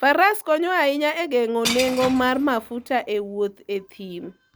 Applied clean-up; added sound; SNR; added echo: none; Shatter / Crushing; 11 dB; none.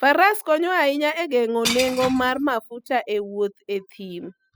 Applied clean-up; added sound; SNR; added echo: classical method spectral subtraction.